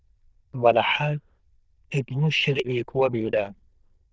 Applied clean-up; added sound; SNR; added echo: neural diffusion model UNIVERSE++.